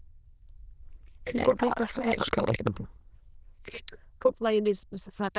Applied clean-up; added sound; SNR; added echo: neural diffusion model UNIVERSE++.